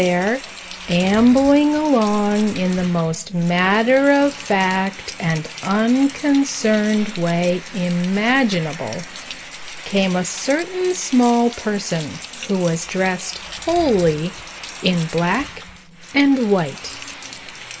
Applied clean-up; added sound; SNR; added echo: none; Rain; 15 dB; reverberation time 1.6 s.